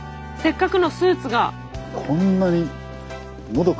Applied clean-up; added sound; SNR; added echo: none; none; none; none.